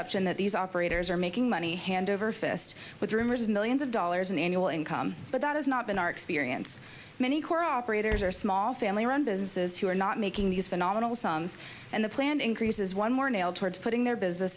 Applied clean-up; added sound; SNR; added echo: none; Walk, footsteps; 20 dB; none.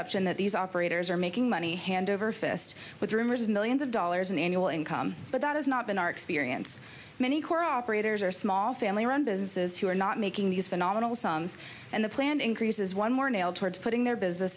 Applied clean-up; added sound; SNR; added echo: none; none; none; none.